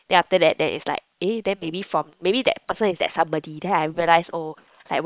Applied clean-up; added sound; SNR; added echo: neural separator model SepFormer WHAM!.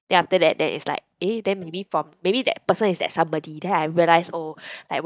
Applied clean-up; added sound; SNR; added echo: neural mask model DeepFilterNet 3.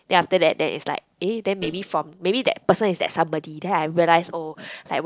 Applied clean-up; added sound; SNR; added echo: neural separator model SepFormer DNS4.